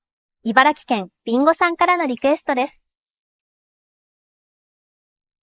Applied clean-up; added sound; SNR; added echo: neural mask model Resemble Enhance denoiser.